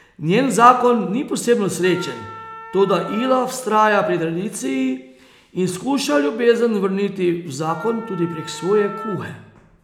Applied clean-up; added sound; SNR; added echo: none; Wind instrument, woodwind instrument; 15 dB; none.